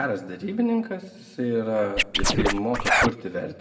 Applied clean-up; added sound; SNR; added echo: none; Scratching (performance technique); -5 dB; reverberation time 1.3 s.